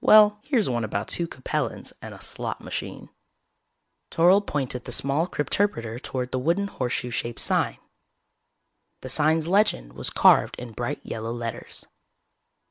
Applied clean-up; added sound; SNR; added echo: none; none; none; none.